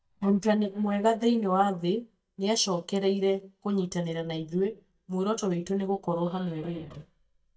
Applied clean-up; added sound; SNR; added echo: neural mask model DeepFilterNet 3.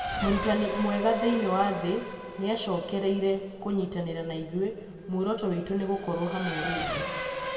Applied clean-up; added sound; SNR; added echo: none; Race car, auto racing / Accelerating, revving, vroom; 7 dB; reverberation time 2.0 s.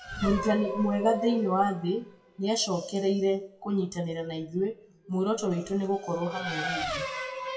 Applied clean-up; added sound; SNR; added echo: classical method WPE with log-MMSE.